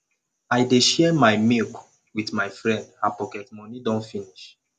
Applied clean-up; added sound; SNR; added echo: none; none; none; none.